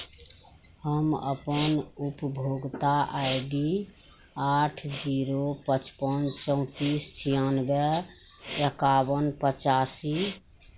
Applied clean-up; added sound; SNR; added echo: none; Respiratory sounds; 16 dB; none.